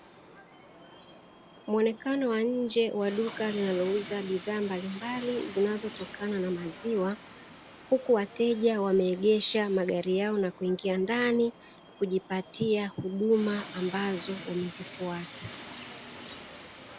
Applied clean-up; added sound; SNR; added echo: none; Train; 17 dB; none.